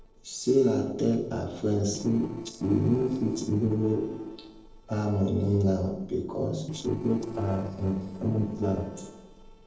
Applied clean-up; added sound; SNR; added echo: neural separator model SepFormer DNS4.